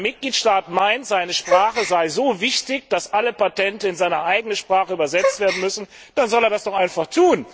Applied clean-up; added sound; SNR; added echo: none; Gasp; 9 dB; none.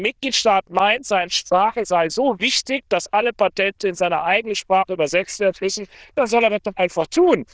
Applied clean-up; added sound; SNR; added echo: neural diffusion model UNIVERSE++.